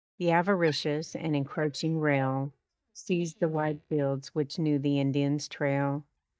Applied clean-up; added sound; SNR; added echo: neural mask model DeepFilterNet 3.